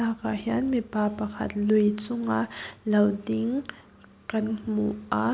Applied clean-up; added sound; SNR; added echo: none; none; none; none.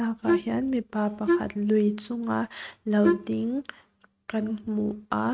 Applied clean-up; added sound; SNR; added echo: neural mask model RNNoise.